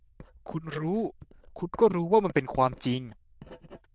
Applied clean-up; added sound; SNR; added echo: neural diffusion model UNIVERSE++.